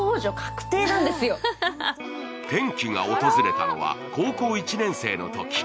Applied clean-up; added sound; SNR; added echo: none; none; none; none.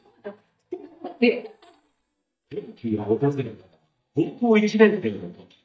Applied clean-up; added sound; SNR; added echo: neural mask model DeepFilterNet 3.